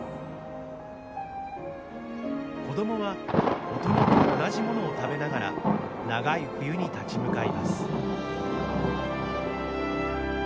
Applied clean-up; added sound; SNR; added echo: none; Thunder; 0 dB; none.